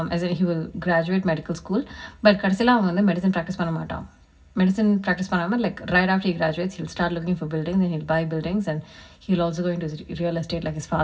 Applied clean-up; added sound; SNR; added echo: none; none; none; reverberation time 0.4 s.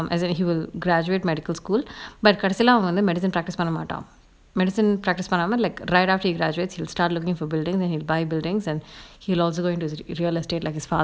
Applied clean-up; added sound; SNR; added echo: none; none; none; none.